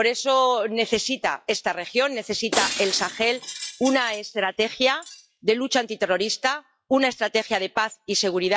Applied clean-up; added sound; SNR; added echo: classical method log-MMSE.